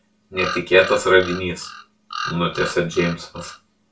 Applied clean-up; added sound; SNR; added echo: none; Bird vocalization, bird call, bird song; 11 dB; reverberation time 0.2 s.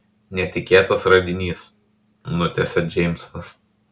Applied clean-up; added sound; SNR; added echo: none; none; none; none.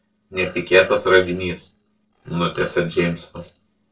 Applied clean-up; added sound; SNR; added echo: neural separator model SepFormer DNS4.